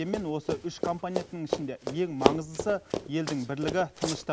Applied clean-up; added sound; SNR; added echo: none; Run; 1 dB; none.